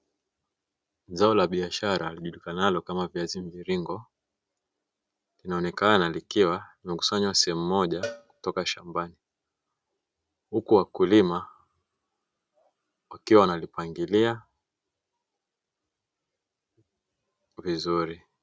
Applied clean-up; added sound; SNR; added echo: none; Cowbell; 16 dB; none.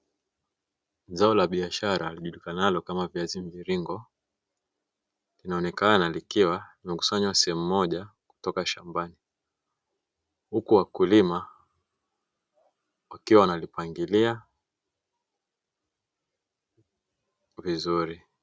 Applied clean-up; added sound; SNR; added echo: none; none; none; none.